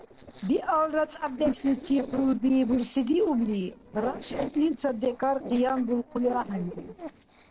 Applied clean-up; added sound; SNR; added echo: neural separator model SepFormer DNS4.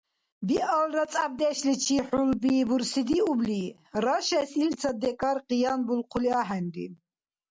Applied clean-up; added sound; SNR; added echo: none; none; none; none.